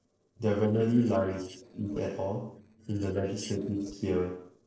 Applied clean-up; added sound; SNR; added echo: neural separator model SepFormer DNS4.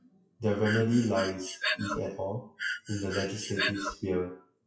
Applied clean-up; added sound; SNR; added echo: classical method WPE with log-MMSE.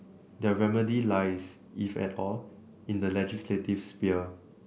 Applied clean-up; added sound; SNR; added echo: none; none; none; none.